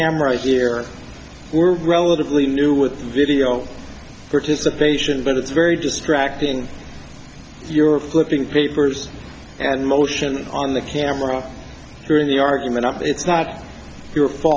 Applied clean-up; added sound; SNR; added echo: none; none; none; none.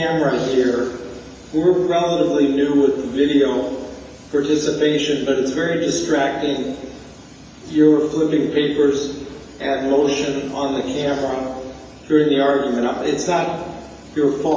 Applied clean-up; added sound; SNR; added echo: none; none; none; reverberation time 1.0 s.